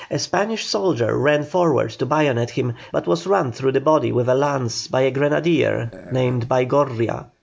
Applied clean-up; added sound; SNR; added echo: none; Burping, eructation; 20 dB; none.